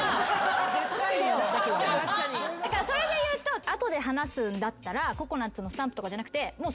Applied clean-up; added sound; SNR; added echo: none; none; none; none.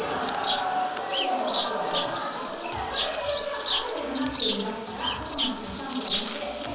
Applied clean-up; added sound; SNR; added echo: none; Bird vocalization, bird call, bird song; 4 dB; reverberation time 1.2 s.